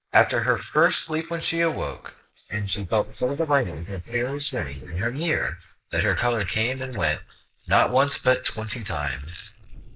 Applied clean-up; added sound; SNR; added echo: neural mask model Resemble Enhance denoiser.